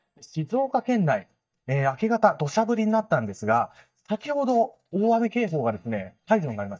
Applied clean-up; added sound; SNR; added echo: neural mask model DeepFilterNet 3.